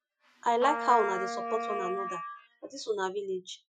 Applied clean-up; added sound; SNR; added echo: classical method Wiener filter.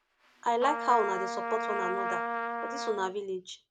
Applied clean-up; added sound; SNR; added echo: none; Trumpet; 3 dB; none.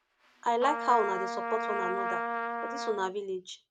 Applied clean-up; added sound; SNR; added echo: neural mask model RNNoise.